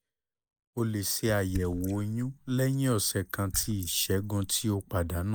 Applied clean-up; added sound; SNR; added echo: neural mask model DeepFilterNet 3.